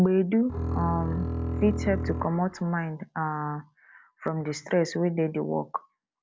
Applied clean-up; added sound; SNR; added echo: none; Bowed string instrument; 4 dB; none.